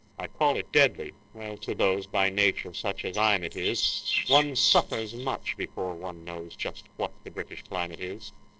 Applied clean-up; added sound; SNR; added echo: neural separator model SepFormer DNS4.